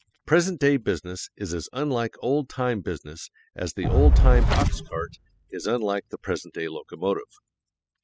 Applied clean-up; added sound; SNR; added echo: classical method spectral subtraction.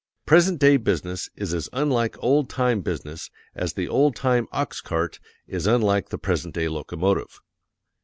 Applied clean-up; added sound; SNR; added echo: none; none; none; none.